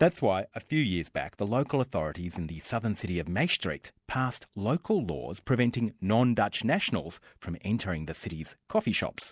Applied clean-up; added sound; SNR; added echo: none; none; none; none.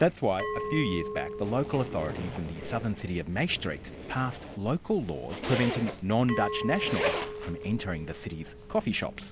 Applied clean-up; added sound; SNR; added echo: none; Zipper (clothing) + Glass; 6 dB; none.